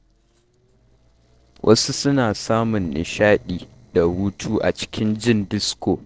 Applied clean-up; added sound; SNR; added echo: neural separator model SepFormer DNS4.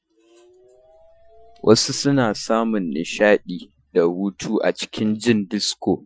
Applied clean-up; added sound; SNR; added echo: classical method Wiener filter.